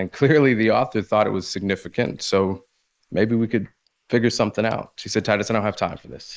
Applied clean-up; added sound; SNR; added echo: neural mask model Resemble Enhance denoiser.